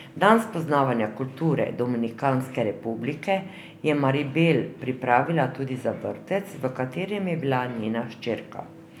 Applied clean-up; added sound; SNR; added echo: none; none; none; none.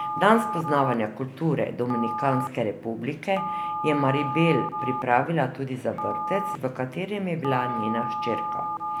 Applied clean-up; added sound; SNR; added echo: none; Telephone; 5 dB; none.